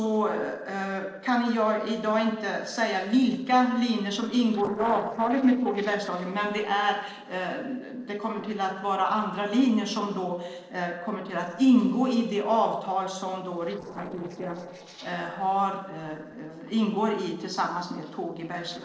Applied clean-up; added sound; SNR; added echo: neural separator model SepFormer DNS4.